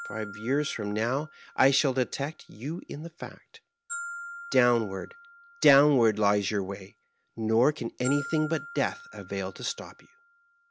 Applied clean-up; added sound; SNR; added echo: none; Glockenspiel; 16 dB; none.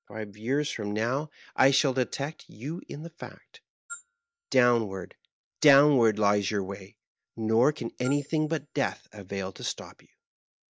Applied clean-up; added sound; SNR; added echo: neural mask model DeepFilterNet 3.